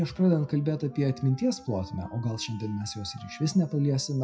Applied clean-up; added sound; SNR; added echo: classical method WPE with log-MMSE.